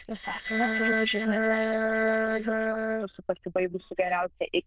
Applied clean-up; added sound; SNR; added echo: neural diffusion model UNIVERSE++.